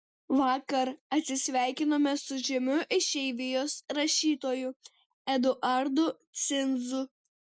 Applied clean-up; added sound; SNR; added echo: none; none; none; none.